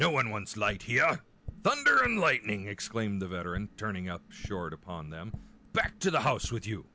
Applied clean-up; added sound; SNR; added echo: none; Tap; 16 dB; none.